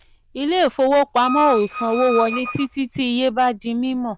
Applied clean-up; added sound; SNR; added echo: neural diffusion model UNIVERSE++.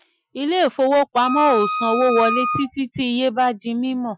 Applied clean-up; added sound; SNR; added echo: classical method Wiener filter.